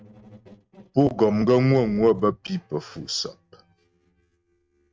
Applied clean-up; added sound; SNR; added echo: neural mask model RNNoise.